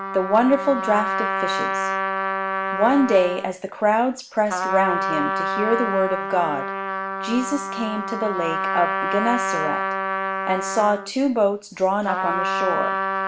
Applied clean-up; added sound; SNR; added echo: none; Trumpet; 2 dB; none.